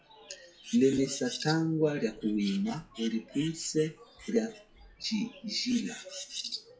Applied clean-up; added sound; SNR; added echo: classical method WPE with log-MMSE.